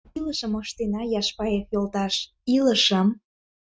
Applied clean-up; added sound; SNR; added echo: neural mask model RNNoise.